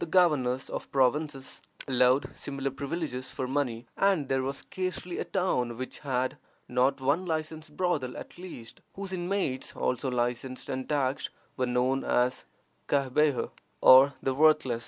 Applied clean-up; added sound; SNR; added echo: none; none; none; none.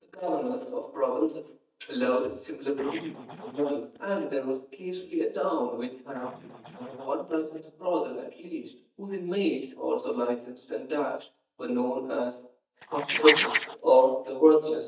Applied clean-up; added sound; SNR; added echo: neural mask model DeepFilterNet 3.